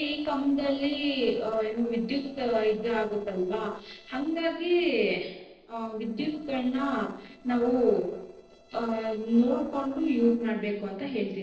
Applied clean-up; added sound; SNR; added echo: neural separator model SepFormer DNS4.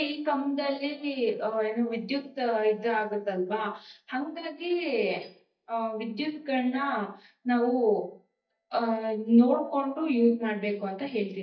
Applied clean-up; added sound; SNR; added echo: neural mask model DeepFilterNet 3.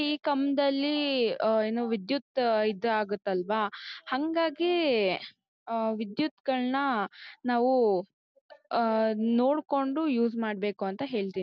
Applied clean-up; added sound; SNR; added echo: none; none; none; none.